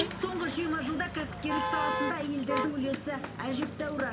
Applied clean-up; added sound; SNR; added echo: none; Motor vehicle (road); 2 dB; reverberation time 0.3 s.